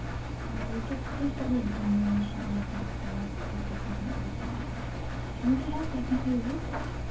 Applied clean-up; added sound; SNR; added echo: none; Engine; 1 dB; reverberation time 0.3 s.